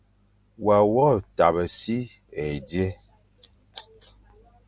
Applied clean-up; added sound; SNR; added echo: none; none; none; none.